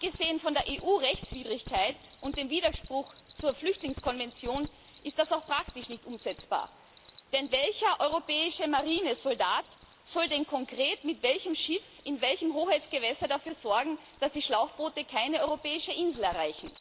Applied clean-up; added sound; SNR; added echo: neural mask model Resemble Enhance denoiser.